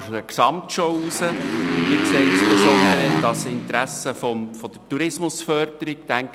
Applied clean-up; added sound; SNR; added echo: none; Motorcycle; -3 dB; none.